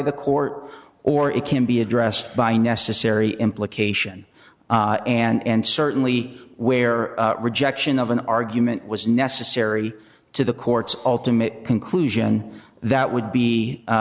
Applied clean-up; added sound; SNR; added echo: none; none; none; none.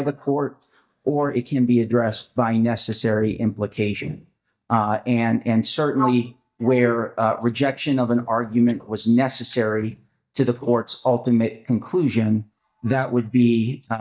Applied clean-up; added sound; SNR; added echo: neural mask model DeepFilterNet 3.